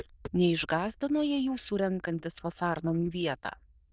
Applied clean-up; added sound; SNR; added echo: neural diffusion model UNIVERSE++.